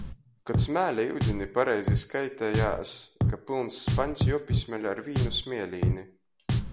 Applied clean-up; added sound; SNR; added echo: none; Drum; -1 dB; none.